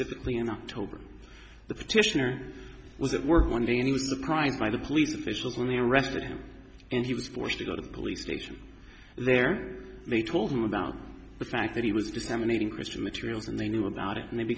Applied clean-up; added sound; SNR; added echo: none; none; none; none.